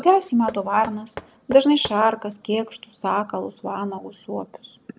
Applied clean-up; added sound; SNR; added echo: none; Knock; 15 dB; none.